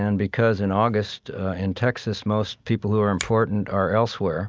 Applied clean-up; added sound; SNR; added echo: neural mask model DeepFilterNet 3.